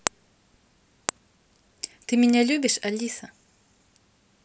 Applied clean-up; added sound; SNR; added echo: none; none; none; none.